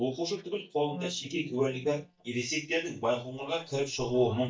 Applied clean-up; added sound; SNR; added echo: neural mask model DeepFilterNet 3.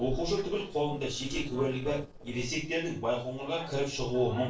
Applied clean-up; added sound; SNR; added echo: neural separator model SepFormer DNS4.